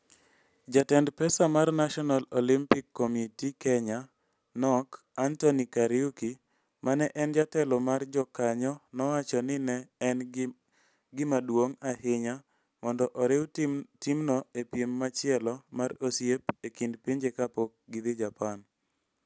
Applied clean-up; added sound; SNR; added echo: none; none; none; none.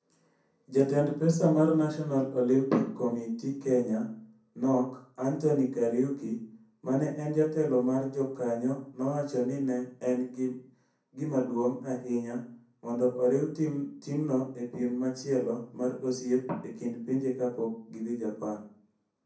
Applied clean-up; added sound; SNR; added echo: none; none; none; reverberation time 0.6 s.